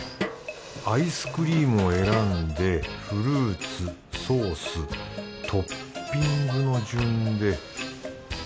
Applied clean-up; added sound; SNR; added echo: none; Snare drum; 12 dB; none.